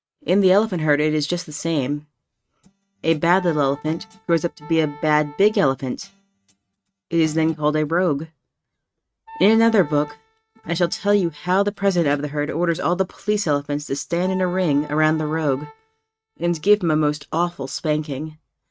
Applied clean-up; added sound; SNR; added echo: neural mask model RNNoise.